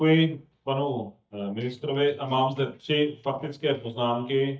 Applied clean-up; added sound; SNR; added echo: neural mask model DeepFilterNet 3.